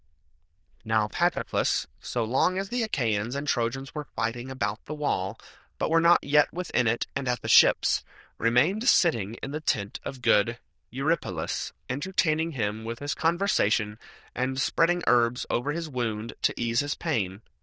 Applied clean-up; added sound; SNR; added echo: neural diffusion model UNIVERSE++.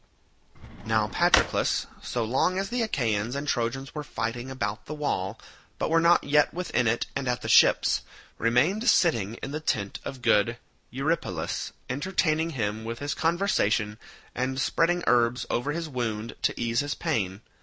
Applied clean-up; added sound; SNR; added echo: none; Drawer open or close; 6 dB; none.